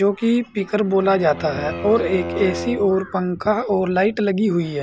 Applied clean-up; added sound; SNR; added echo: none; Bowed string instrument; 13 dB; none.